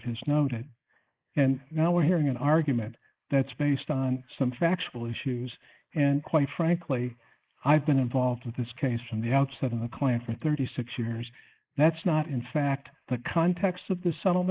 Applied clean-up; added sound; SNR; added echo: neural mask model Resemble Enhance denoiser.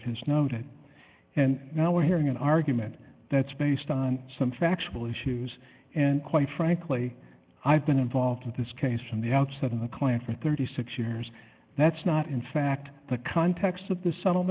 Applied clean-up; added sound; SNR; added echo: none; none; none; none.